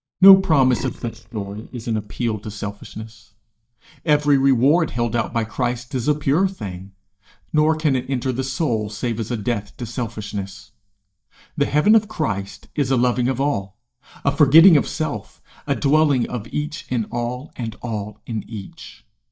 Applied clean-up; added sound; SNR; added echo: neural mask model DeepFilterNet 3.